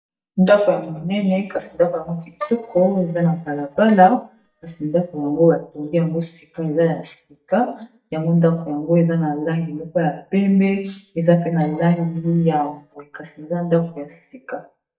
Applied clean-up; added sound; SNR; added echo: neural mask model DeepFilterNet 3.